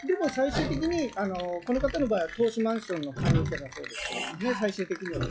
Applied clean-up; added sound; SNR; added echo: classical method log-MMSE.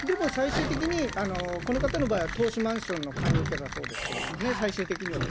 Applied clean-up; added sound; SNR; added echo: none; Applause / Cheering + Squeak / Sliding door; 3 dB; none.